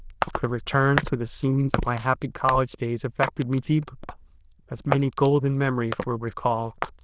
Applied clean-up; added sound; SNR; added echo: neural diffusion model UNIVERSE++.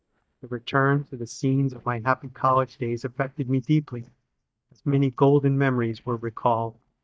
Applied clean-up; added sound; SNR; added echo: neural mask model DeepFilterNet 3.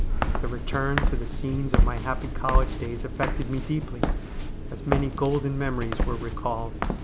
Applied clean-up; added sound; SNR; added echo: none; Walk, footsteps; -4 dB; none.